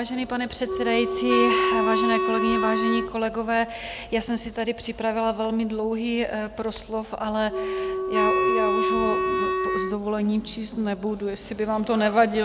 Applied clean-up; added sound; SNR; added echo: none; Wind instrument, woodwind instrument; -1 dB; none.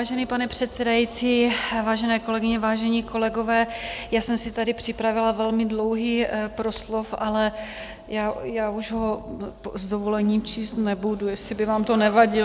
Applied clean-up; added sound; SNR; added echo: none; none; none; none.